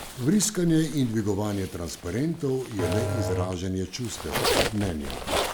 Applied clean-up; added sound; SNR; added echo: none; Zipper (clothing) + Musical instrument; 4 dB; none.